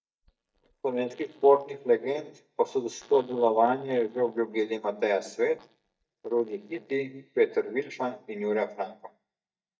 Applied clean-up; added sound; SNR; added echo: neural mask model DeepFilterNet 3.